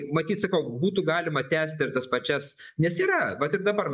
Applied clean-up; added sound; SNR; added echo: neural mask model Resemble Enhance denoiser.